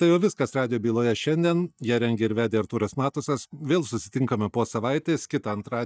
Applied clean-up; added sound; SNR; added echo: neural mask model DeepFilterNet 3.